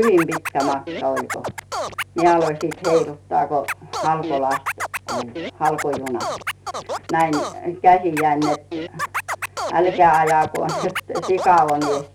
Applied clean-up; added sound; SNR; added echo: none; Scratching (performance technique); 8 dB; none.